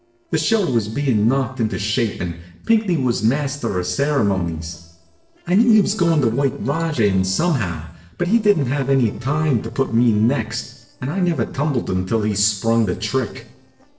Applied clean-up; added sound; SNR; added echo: neural separator model SepFormer DNS4.